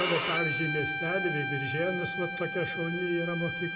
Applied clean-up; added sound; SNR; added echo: none; Bowed string instrument; 1 dB; reverberation time 0.9 s.